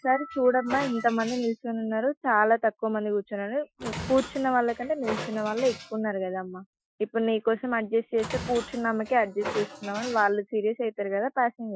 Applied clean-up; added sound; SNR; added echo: classical method Wiener filter.